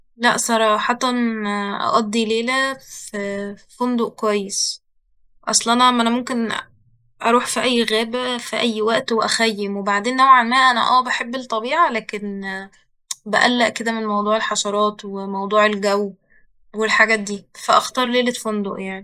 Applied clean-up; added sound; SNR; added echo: neural mask model Resemble Enhance denoiser.